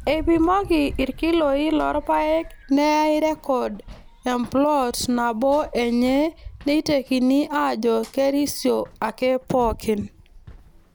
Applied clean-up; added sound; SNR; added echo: none; Run; 18 dB; none.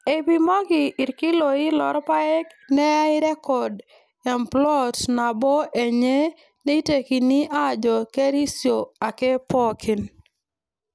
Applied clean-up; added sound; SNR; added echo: none; none; none; none.